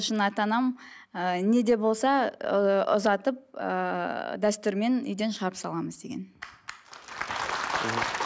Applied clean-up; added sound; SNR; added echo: none; none; none; none.